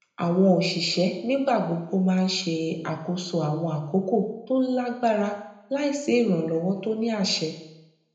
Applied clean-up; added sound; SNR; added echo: none; none; none; reverberation time 0.8 s.